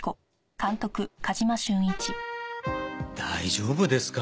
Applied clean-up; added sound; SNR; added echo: none; none; none; none.